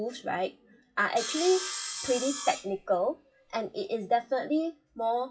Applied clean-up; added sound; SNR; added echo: classical method WPE with log-MMSE.